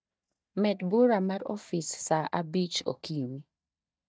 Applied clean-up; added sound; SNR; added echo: neural mask model DeepFilterNet 3.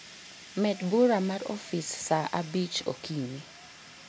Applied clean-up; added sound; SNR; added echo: none; Fire; 18 dB; none.